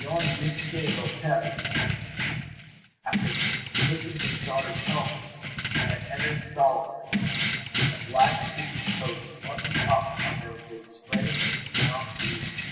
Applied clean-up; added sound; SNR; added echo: none; Keys jangling; -2 dB; reverberation time 2.9 s.